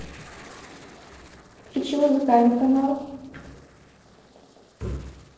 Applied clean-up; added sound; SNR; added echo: neural separator model SepFormer DNS4.